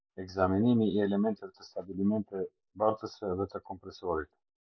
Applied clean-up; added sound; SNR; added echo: neural mask model Resemble Enhance denoiser.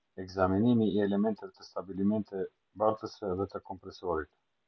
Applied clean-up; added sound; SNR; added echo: none; none; none; none.